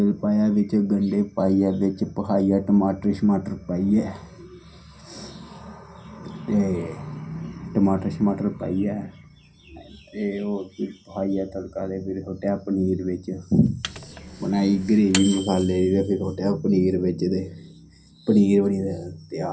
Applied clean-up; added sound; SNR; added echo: none; Microwave oven; 12 dB; reverberation time 0.3 s.